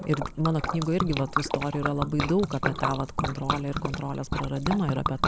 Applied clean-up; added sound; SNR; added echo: none; Liquid; 2 dB; none.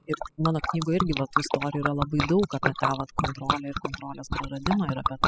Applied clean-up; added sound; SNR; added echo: classical method spectral subtraction.